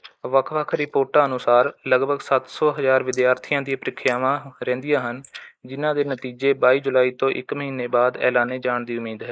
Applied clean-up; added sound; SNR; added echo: neural mask model Resemble Enhance denoiser.